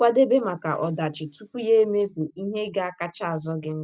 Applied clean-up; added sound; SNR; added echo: none; none; none; none.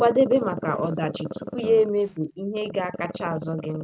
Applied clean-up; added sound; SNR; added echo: none; Growling; 10 dB; none.